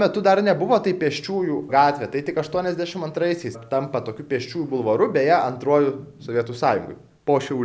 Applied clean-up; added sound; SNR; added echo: none; none; none; none.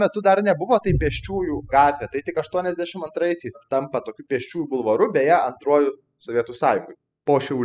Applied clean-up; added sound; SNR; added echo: classical method spectral subtraction.